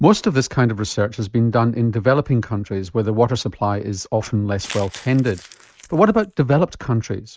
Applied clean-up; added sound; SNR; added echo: neural mask model RNNoise.